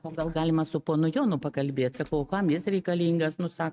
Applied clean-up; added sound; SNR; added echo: neural mask model RNNoise.